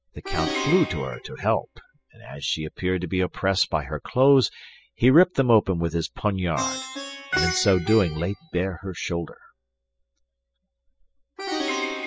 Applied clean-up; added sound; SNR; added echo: classical method spectral subtraction.